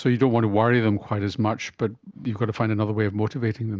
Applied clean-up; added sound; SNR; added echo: none; none; none; none.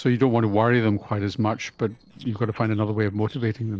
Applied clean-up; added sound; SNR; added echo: neural separator model SepFormer DNS4.